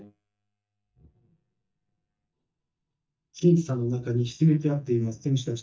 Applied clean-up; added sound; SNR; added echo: neural mask model DeepFilterNet 3.